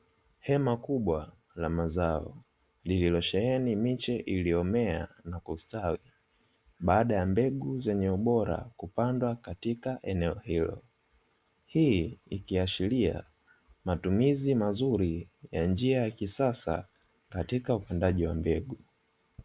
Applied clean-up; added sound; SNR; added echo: none; none; none; none.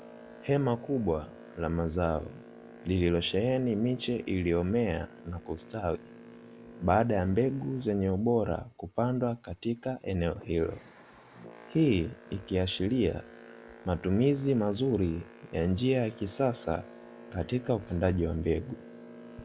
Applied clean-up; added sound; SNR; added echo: none; Boat, Water vehicle; 20 dB; none.